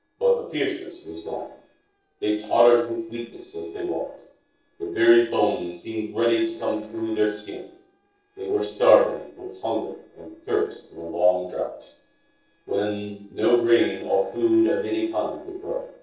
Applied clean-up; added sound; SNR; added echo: neural separator model SepFormer DNS4.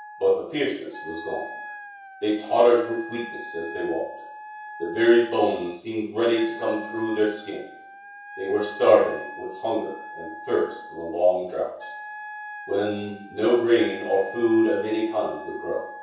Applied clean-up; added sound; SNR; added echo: none; Wind instrument, woodwind instrument; 15 dB; reverberation time 0.6 s.